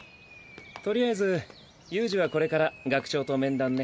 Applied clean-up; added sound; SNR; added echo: none; none; none; none.